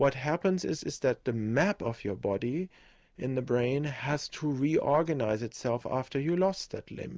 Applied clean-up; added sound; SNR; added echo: none; none; none; none.